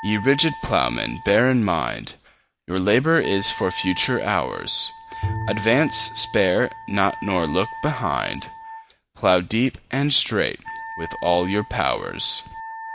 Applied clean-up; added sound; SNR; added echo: none; Wind instrument, woodwind instrument + Bowed string instrument; 12 dB; none.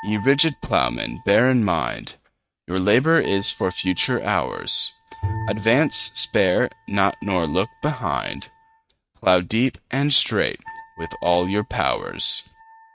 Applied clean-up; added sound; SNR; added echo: neural mask model RNNoise.